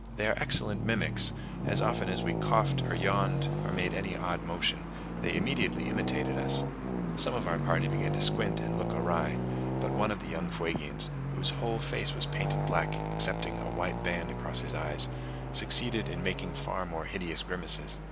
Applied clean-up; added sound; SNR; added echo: none; Traffic noise, roadway noise; 1 dB; none.